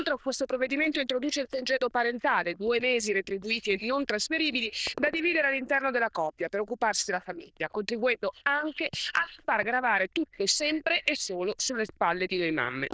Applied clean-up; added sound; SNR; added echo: neural diffusion model UNIVERSE++.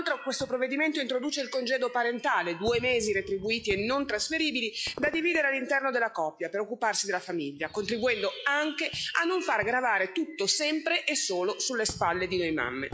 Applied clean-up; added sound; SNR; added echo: classical method log-MMSE.